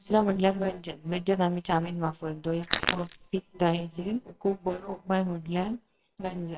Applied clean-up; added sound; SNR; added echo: neural separator model SepFormer WHAMR!.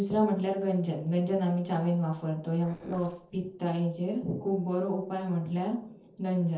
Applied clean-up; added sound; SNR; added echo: neural separator model SepFormer DNS4.